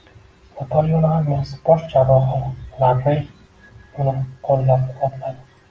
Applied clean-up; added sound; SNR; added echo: none; none; none; none.